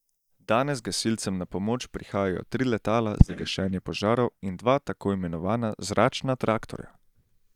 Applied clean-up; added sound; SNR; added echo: neural mask model DeepFilterNet 3.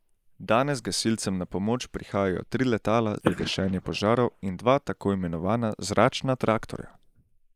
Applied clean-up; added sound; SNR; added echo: neural mask model Resemble Enhance denoiser.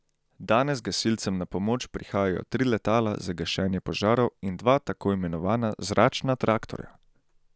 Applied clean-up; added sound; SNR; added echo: none; none; none; none.